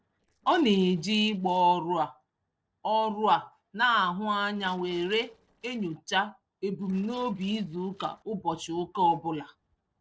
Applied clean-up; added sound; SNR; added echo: neural separator model SepFormer DNS4.